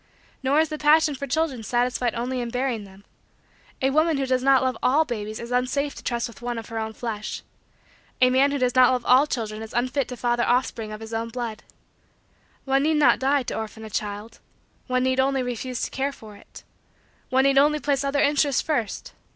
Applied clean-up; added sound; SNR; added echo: none; none; none; none.